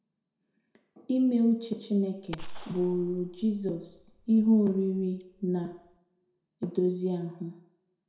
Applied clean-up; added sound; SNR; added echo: none; Gunshot, gunfire; 15 dB; reverberation time 0.5 s.